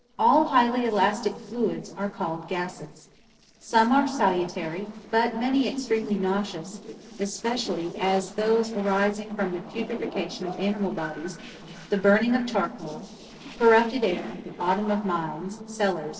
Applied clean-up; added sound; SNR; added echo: neural separator model SepFormer DNS4.